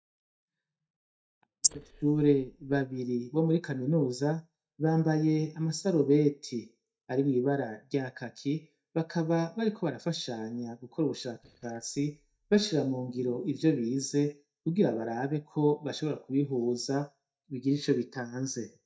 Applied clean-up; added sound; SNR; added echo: neural mask model DeepFilterNet 3.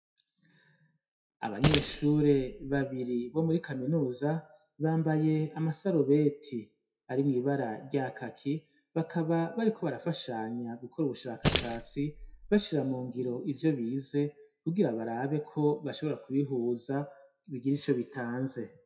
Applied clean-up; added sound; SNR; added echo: classical method WPE with log-MMSE.